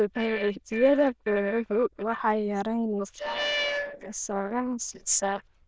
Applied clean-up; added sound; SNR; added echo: neural diffusion model UNIVERSE++.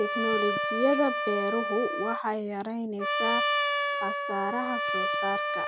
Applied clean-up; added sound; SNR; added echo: none; Trumpet; -1 dB; none.